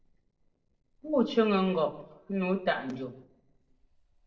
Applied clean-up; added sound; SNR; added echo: neural separator model SepFormer DNS4.